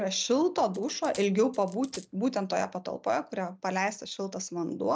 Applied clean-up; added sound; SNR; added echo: none; Coin (dropping); 19 dB; none.